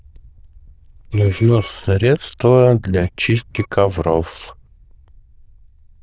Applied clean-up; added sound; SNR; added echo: neural diffusion model UNIVERSE++.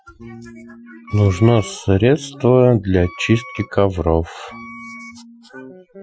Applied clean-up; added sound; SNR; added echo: classical method Wiener filter.